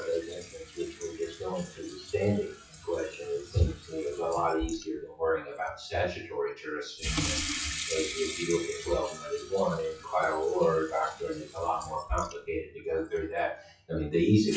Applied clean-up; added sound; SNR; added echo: classical method WPE with log-MMSE.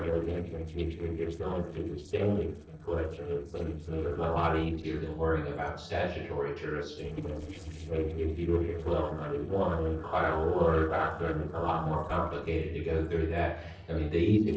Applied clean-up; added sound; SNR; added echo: neural separator model SepFormer DNS4.